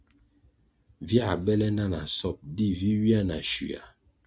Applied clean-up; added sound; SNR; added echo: none; none; none; none.